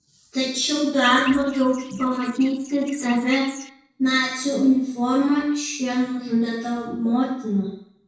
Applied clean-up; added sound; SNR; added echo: neural separator model SepFormer DNS4.